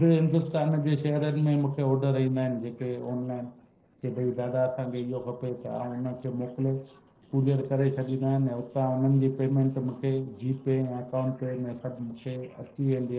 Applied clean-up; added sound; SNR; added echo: neural separator model SepFormer DNS4.